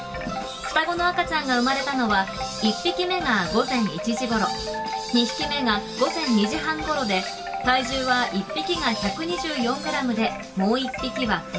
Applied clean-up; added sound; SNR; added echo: none; Wind chime; 11 dB; reverberation time 0.2 s.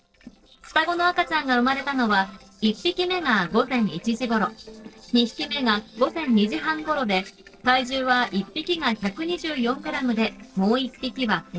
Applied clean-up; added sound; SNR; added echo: neural separator model SepFormer DNS4.